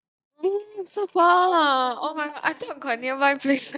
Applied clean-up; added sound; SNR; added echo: neural mask model DeepFilterNet 3.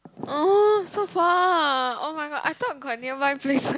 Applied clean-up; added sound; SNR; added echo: none; none; none; none.